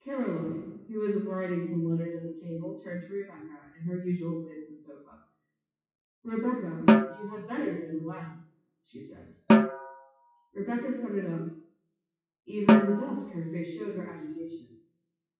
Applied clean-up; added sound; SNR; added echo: classical method WPE with log-MMSE.